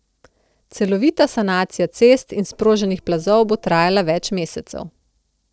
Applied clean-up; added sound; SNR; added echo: neural separator model SepFormer DNS4.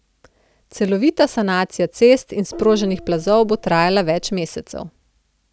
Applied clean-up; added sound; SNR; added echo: none; Gong; 16 dB; none.